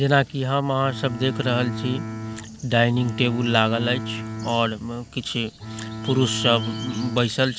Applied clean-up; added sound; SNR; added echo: none; Bowed string instrument; 8 dB; none.